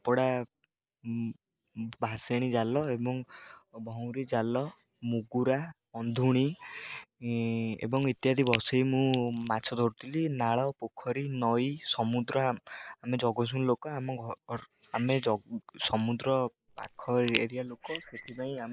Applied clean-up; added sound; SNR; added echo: neural mask model Resemble Enhance denoiser.